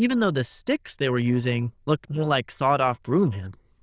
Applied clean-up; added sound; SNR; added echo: neural diffusion model UNIVERSE++.